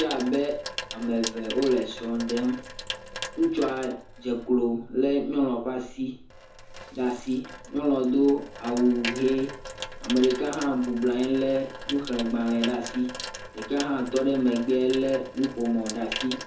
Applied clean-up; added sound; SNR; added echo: none; Sink (filling or washing) / Water tap, faucet; 12 dB; reverberation time 0.6 s.